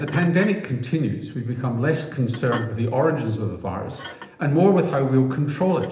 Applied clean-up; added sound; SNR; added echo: none; Thump, thud; 19 dB; reverberation time 0.8 s.